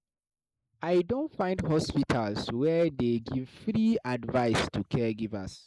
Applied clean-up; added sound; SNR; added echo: neural mask model Resemble Enhance denoiser.